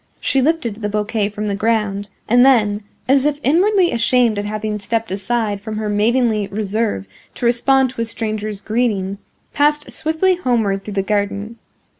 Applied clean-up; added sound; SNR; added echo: none; none; none; none.